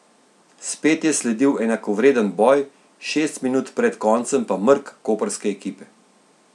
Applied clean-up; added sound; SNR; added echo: none; none; none; none.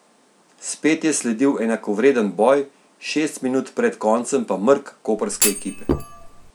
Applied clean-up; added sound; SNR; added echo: none; Thump, thud; 4 dB; none.